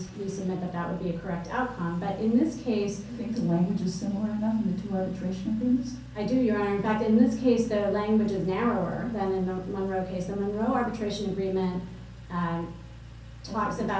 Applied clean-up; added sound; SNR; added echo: none; Engine; 16 dB; reverberation time 0.6 s.